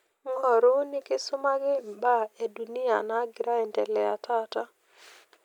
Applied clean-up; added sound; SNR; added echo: none; none; none; none.